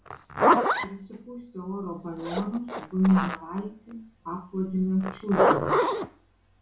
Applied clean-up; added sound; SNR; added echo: none; Zipper (clothing); -2 dB; reverberation time 0.3 s.